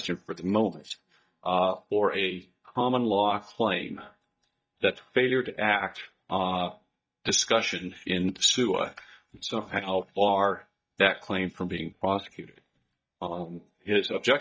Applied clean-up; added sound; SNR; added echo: neural mask model DeepFilterNet 3.